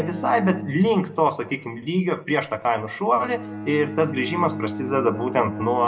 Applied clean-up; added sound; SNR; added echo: none; Bowed string instrument; 11 dB; reverberation time 0.8 s.